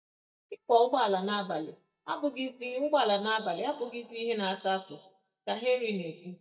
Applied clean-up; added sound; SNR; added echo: neural mask model DeepFilterNet 3.